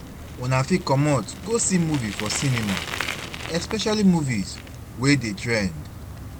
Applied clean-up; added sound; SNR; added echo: none; Bicycle; 10 dB; none.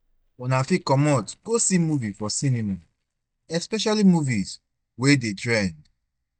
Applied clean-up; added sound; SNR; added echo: neural mask model DeepFilterNet 3.